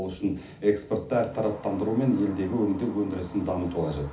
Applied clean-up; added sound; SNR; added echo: none; none; none; reverberation time 0.4 s.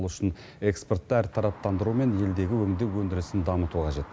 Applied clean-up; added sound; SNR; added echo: none; none; none; none.